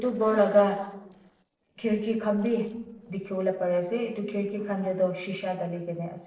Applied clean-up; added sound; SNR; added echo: neural separator model SepFormer DNS4.